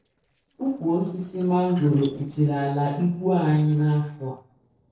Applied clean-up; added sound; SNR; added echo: neural separator model SepFormer DNS4.